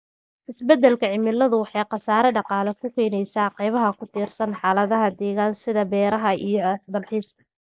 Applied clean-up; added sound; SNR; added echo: neural mask model Resemble Enhance denoiser.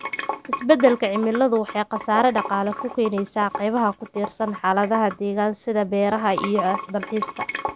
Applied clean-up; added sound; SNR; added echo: none; Sink (filling or washing) / Water; 10 dB; none.